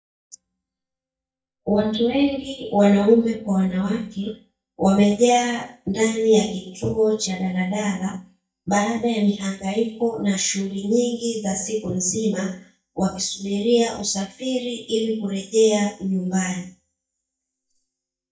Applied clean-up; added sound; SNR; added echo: neural mask model DeepFilterNet 3.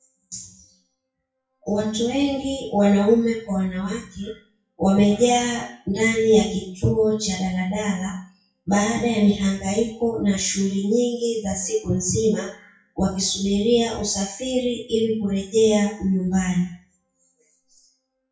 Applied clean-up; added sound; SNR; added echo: classical method WPE with log-MMSE.